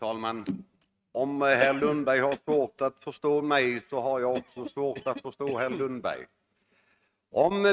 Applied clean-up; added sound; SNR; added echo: neural mask model RNNoise.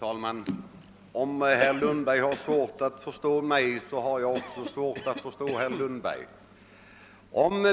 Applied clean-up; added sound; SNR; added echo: none; Cough; 13 dB; none.